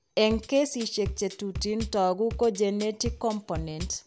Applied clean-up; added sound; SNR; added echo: none; Bass drum / Drum kit; 11 dB; none.